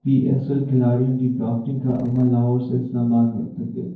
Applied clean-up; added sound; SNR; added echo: neural separator model SepFormer DNS4.